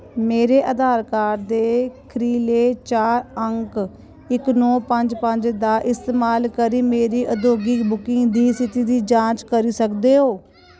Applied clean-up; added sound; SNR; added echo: none; none; none; none.